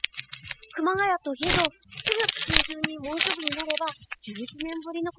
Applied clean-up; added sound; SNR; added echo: classical method spectral subtraction.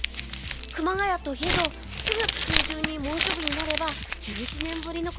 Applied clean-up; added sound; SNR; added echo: none; Crumpling, crinkling; 0 dB; none.